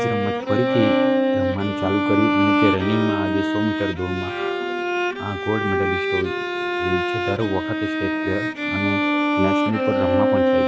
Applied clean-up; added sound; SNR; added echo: none; Bowed string instrument; -4 dB; none.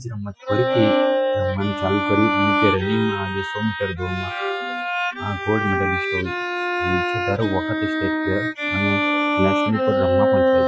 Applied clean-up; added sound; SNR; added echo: classical method Wiener filter.